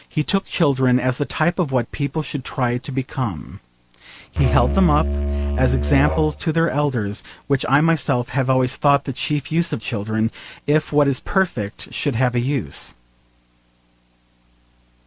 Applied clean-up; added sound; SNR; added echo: none; Musical instrument; 0 dB; none.